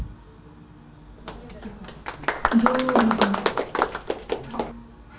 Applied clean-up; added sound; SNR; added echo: none; Applause; -3 dB; reverberation time 0.6 s.